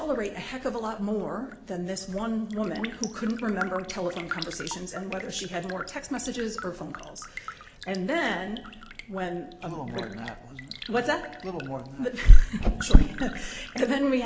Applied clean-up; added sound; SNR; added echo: none; Raindrop; 18 dB; none.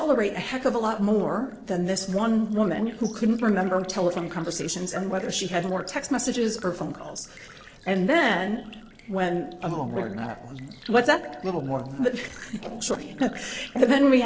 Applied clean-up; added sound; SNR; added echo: neural separator model SepFormer DNS4.